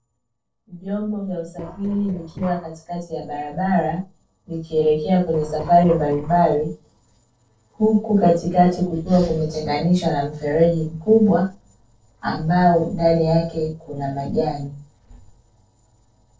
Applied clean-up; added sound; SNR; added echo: neural separator model SepFormer DNS4.